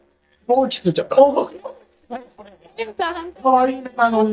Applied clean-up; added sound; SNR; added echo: neural mask model DeepFilterNet 3.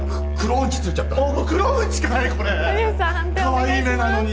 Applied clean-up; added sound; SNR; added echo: none; Musical instrument; 0 dB; none.